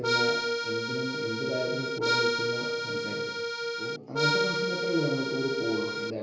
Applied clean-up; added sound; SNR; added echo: none; Accordion; -4 dB; reverberation time 1.0 s.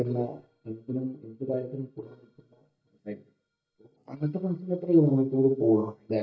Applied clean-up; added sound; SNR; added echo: neural mask model DeepFilterNet 3.